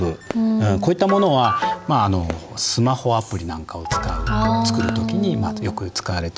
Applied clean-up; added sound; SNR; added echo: none; Fireworks; 19 dB; none.